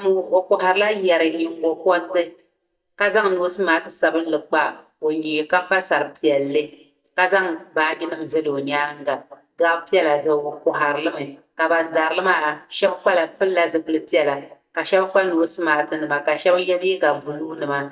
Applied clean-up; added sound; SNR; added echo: neural mask model DeepFilterNet 3.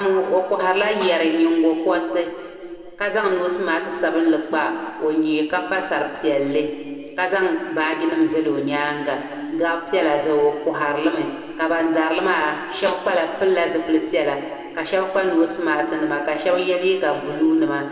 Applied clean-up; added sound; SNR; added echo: none; Snare drum; 19 dB; reverberation time 2.2 s.